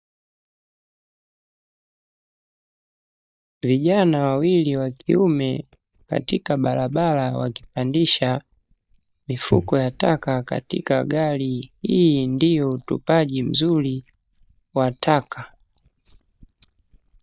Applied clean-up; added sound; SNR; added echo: neural mask model DeepFilterNet 3.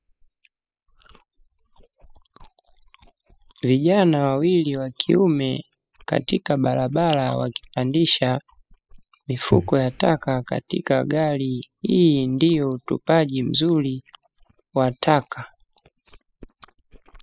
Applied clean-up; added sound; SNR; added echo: classical method spectral subtraction.